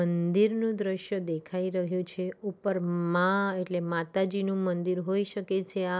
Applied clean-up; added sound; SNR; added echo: none; none; none; none.